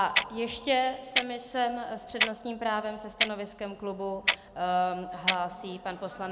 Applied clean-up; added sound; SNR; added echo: none; Clock; -1 dB; none.